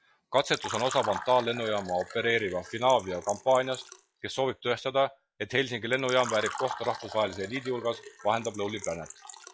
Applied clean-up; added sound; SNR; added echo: classical method log-MMSE.